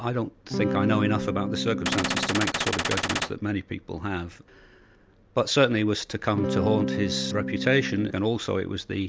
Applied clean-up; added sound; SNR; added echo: none; Electric guitar / Strum + Gunshot, gunfire; 1 dB; none.